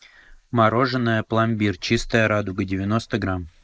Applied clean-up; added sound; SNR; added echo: neural mask model Resemble Enhance denoiser.